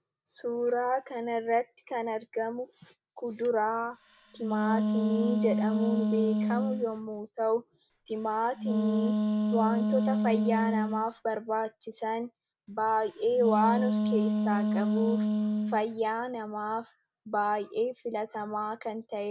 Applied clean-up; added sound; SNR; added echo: none; Wind instrument, woodwind instrument; -2 dB; none.